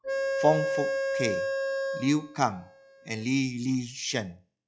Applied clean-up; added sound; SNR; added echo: classical method log-MMSE.